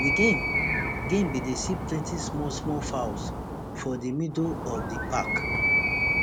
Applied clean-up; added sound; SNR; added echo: none; Animal; -2 dB; none.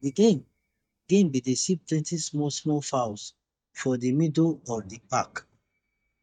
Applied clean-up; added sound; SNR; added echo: neural mask model DeepFilterNet 3.